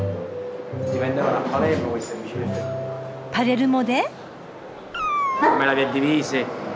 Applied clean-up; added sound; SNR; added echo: none; Meow; 5 dB; none.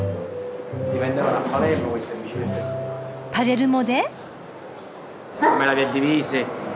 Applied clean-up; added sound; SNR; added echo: none; none; none; none.